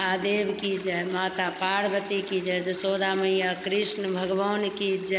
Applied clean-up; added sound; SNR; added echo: none; Toilet flush; 16 dB; none.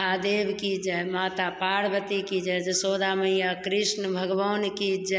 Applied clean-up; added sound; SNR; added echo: none; none; none; none.